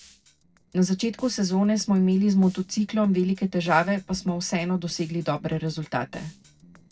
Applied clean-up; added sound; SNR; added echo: neural separator model SepFormer DNS4.